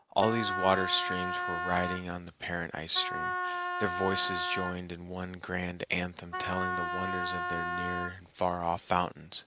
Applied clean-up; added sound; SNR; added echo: none; Wind instrument, woodwind instrument; 2 dB; none.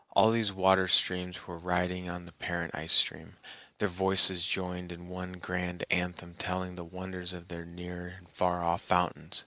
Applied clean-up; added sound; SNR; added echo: none; none; none; none.